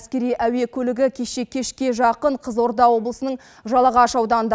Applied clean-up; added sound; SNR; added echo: none; none; none; none.